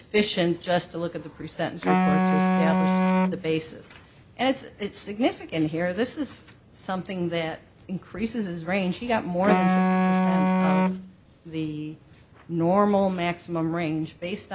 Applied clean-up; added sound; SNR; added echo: none; Wind instrument, woodwind instrument; -4 dB; none.